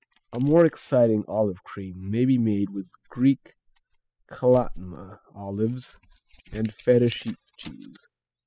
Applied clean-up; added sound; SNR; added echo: classical method spectral subtraction.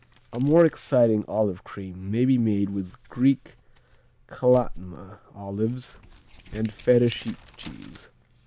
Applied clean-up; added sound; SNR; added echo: none; Crumpling, crinkling; 19 dB; none.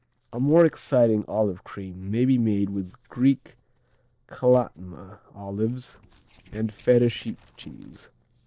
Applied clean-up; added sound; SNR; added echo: neural separator model SepFormer DNS4.